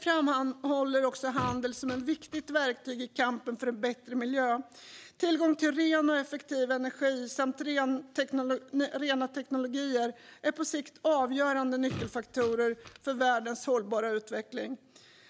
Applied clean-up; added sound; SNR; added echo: none; Fart; 13 dB; none.